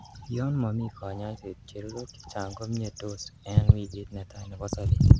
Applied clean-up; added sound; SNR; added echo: none; none; none; none.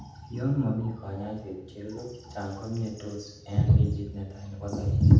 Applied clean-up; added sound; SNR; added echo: none; none; none; reverberation time 0.8 s.